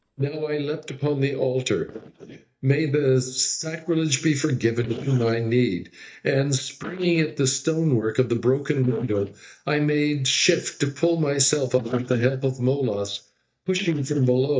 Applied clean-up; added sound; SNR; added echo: neural mask model DeepFilterNet 3.